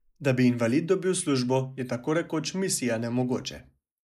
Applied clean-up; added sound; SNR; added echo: neural mask model Resemble Enhance denoiser.